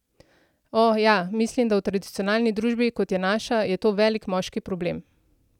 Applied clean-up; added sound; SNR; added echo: none; none; none; none.